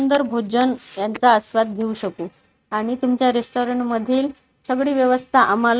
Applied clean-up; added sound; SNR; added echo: neural mask model RNNoise.